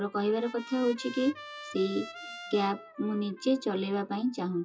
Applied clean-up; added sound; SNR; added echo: classical method WPE with log-MMSE.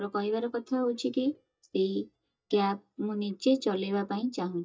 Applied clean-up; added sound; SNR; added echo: neural mask model DeepFilterNet 3.